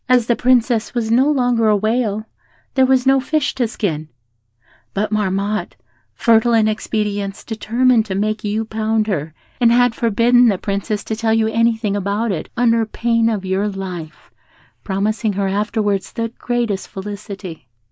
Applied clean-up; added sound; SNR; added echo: neural mask model Resemble Enhance denoiser.